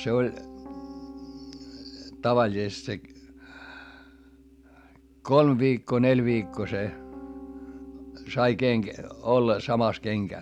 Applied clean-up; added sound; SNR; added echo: none; Piano; 17 dB; none.